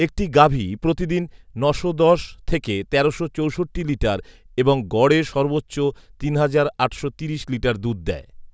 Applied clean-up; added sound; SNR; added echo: none; none; none; none.